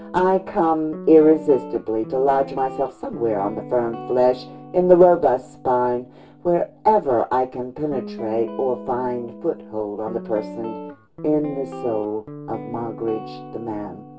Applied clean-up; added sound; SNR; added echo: none; Guitar; 15 dB; reverberation time 0.2 s.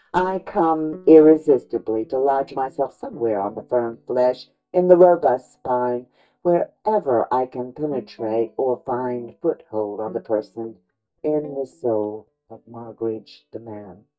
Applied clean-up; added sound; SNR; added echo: neural mask model DeepFilterNet 3.